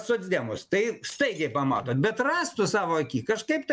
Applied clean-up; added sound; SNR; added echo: neural separator model SepFormer DNS4.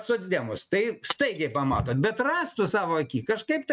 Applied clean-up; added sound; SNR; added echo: neural mask model RNNoise.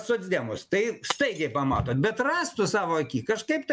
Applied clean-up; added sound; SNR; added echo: none; Shatter; 16 dB; none.